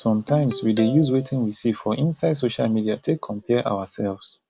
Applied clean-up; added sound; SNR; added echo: none; Ringtone; 18 dB; none.